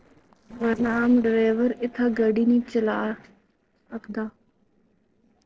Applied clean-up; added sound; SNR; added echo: neural separator model SepFormer DNS4.